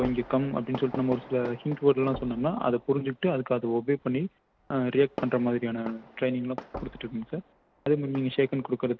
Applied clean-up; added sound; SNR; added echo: none; Fireworks + Knock / Wood / Percussion; 16 dB; none.